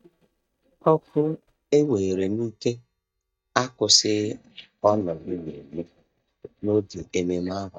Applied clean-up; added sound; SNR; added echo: neural mask model DeepFilterNet 3.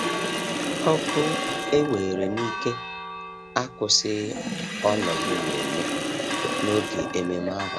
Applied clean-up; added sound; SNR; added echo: none; Sink (filling or washing) + Church bell; 1 dB; none.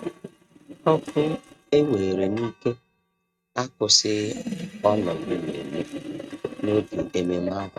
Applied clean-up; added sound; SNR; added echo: neural mask model RNNoise.